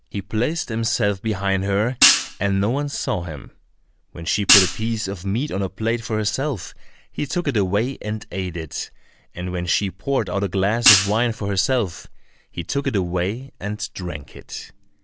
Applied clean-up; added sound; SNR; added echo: none; Hi-hat; -3 dB; none.